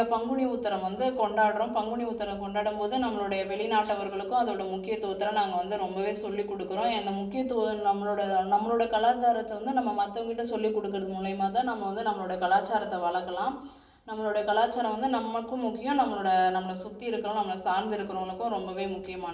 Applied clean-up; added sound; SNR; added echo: none; none; none; reverberation time 0.6 s.